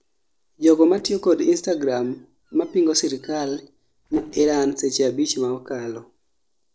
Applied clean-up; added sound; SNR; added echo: neural separator model SepFormer DNS4.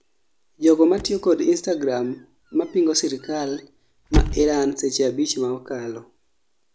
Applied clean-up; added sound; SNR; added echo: none; Squeak / Slam / Wood; 6 dB; none.